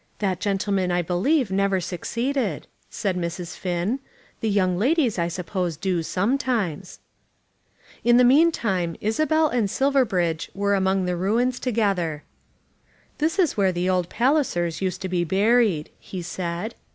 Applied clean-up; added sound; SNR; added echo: none; none; none; none.